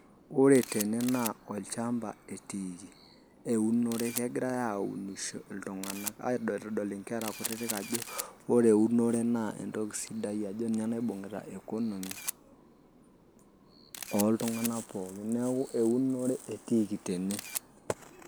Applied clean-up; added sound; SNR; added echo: none; Camera; 14 dB; none.